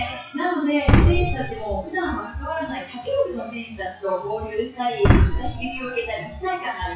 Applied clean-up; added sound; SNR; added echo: classical method WPE with log-MMSE.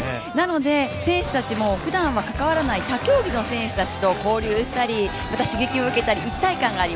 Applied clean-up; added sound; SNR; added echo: none; none; none; none.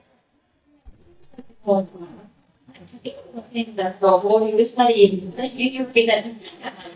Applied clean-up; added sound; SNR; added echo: neural mask model DeepFilterNet 3.